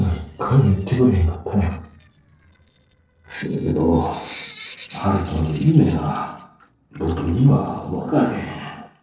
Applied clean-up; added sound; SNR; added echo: neural separator model SepFormer DNS4.